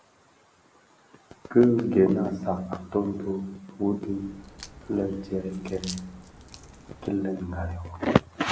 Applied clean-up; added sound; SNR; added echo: none; Crack; 17 dB; none.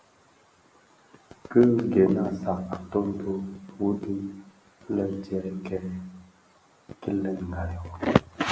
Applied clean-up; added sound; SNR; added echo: none; none; none; none.